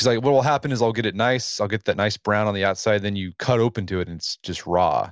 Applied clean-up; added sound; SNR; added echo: none; none; none; none.